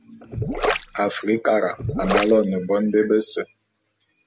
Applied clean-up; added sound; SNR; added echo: none; Gurgling; 4 dB; none.